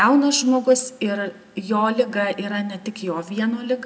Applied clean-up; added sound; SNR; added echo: none; none; none; none.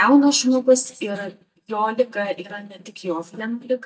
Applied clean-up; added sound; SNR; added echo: neural mask model DeepFilterNet 3.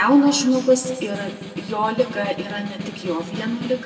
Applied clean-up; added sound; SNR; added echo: none; Snare drum; 14 dB; reverberation time 1.2 s.